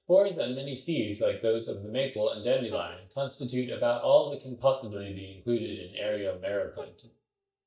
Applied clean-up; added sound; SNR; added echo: neural mask model DeepFilterNet 3.